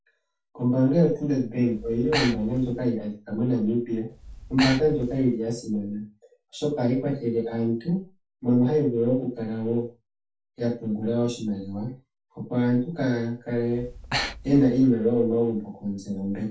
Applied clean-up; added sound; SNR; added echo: none; Breathing; 9 dB; reverberation time 0.3 s.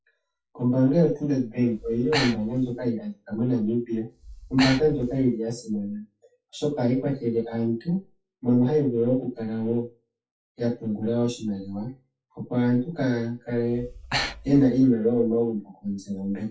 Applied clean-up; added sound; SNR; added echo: classical method WPE with log-MMSE.